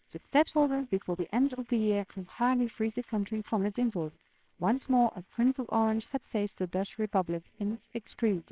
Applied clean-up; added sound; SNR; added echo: neural separator model SepFormer WHAMR!.